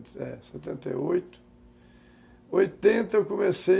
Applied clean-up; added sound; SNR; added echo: none; none; none; none.